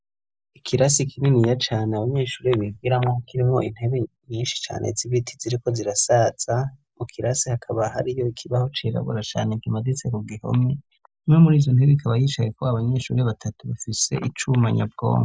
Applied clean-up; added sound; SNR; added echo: none; none; none; none.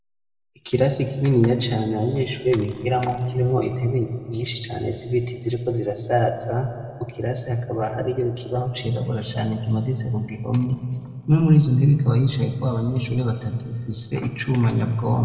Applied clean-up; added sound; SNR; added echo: none; none; none; reverberation time 2.3 s.